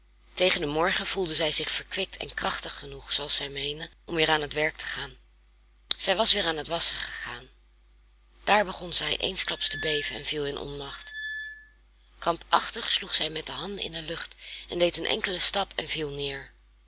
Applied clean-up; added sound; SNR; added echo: none; Squeak; 12 dB; none.